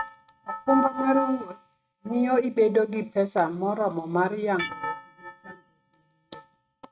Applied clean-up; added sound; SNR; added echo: neural mask model RNNoise.